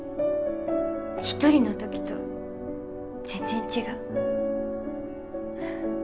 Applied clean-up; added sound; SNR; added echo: none; none; none; none.